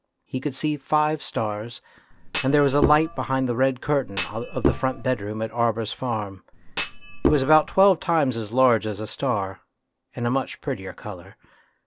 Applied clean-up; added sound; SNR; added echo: none; Thump, thud; 3 dB; none.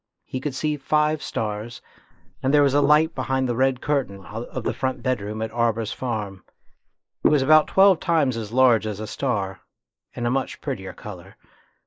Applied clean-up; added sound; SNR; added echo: neural mask model Resemble Enhance denoiser.